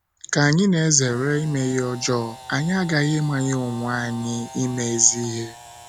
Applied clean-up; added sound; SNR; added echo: none; Camera; 19 dB; none.